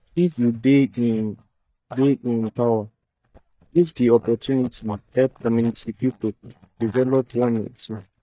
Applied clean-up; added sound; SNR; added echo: neural mask model DeepFilterNet 3.